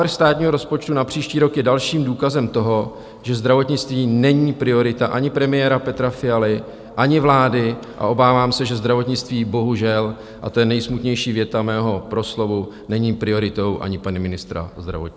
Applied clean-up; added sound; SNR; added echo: none; none; none; none.